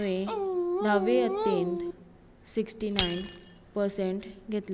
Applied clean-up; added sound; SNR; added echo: none; Shatter + Dog; 1 dB; none.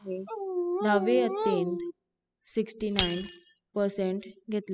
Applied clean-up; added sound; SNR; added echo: classical method spectral subtraction.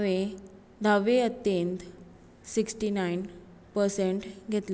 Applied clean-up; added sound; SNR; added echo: none; none; none; none.